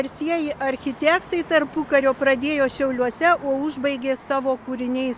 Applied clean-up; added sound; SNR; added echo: none; none; none; none.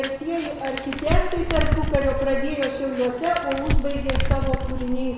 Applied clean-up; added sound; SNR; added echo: none; Crumpling, crinkling; -1 dB; reverberation time 1.0 s.